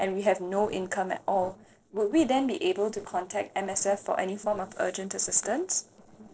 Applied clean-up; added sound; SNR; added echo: neural separator model SepFormer DNS4.